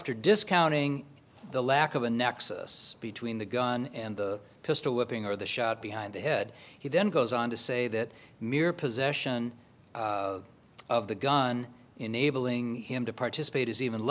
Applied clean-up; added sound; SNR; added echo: none; none; none; none.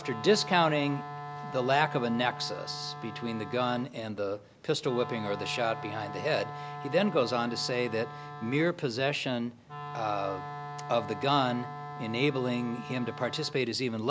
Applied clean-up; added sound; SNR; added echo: none; Wind instrument, woodwind instrument; 11 dB; none.